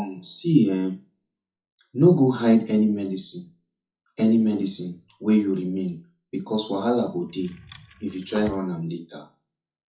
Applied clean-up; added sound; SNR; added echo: classical method WPE with log-MMSE.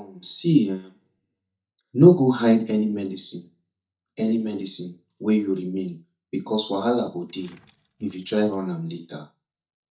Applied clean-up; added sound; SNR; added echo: neural mask model DeepFilterNet 3.